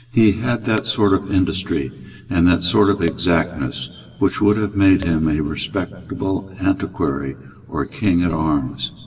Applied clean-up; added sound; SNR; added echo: none; Tap / Glass; 19 dB; reverberation time 2.3 s.